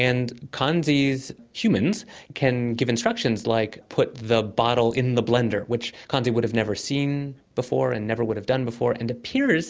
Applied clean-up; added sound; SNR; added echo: none; none; none; none.